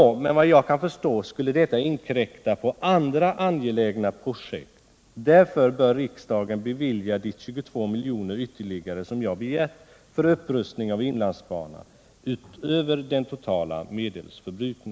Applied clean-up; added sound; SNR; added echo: none; none; none; none.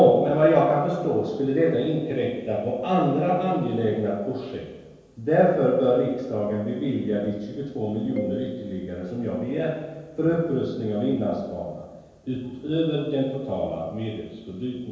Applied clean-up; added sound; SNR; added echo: none; Marimba, xylophone; 15 dB; reverberation time 1.2 s.